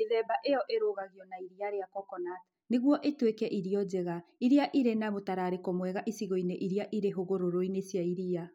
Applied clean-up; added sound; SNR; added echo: none; none; none; none.